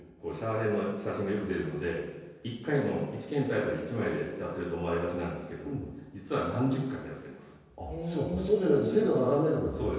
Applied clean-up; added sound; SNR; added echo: none; none; none; reverberation time 1.2 s.